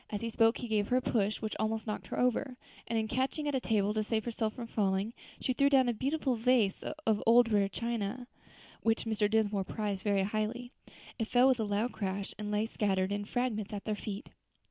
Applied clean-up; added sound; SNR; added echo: none; none; none; none.